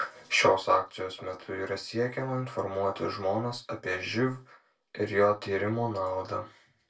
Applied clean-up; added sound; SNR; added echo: none; none; none; reverberation time 0.2 s.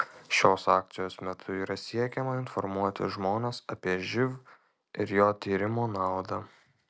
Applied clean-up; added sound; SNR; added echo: none; none; none; none.